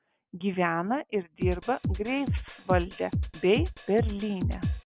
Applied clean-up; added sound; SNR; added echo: none; Drum kit; 2 dB; none.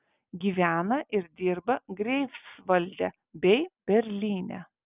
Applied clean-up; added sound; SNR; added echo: none; none; none; none.